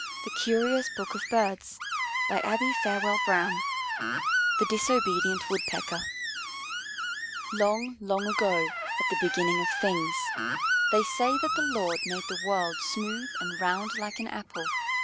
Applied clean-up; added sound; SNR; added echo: none; Screech; 0 dB; none.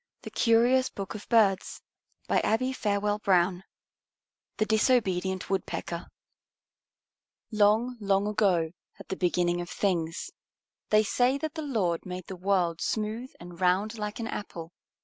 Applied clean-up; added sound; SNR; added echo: none; none; none; none.